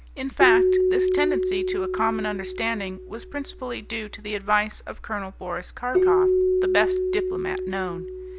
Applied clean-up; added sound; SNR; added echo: none; Keyboard (musical); -3 dB; none.